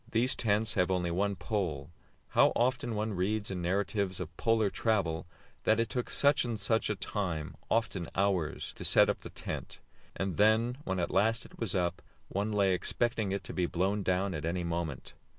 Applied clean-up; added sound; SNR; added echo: none; none; none; none.